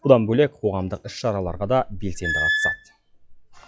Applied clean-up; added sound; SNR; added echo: classical method log-MMSE.